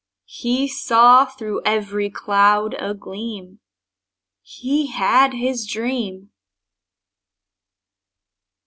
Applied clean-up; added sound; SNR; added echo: none; none; none; none.